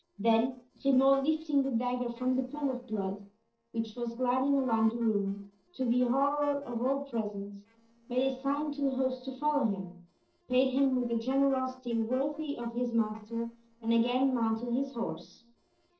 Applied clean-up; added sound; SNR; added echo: neural separator model SepFormer DNS4.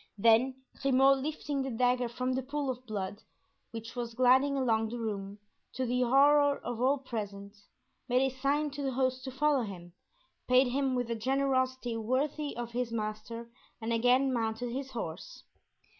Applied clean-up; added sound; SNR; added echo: none; none; none; none.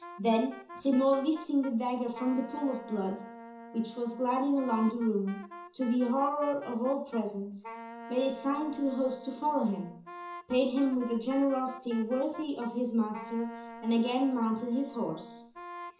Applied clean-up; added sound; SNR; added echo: none; Wind instrument, woodwind instrument; 16 dB; reverberation time 0.6 s.